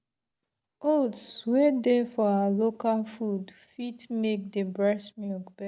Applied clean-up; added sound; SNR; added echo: none; none; none; none.